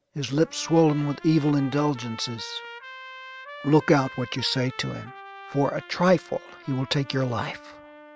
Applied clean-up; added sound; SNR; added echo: none; Trumpet; 18 dB; none.